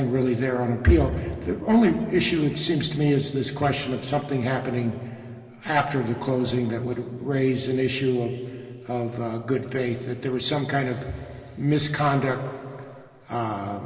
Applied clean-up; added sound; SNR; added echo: none; none; none; reverberation time 2.9 s.